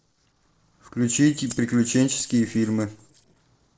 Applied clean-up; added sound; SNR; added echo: neural separator model SepFormer DNS4.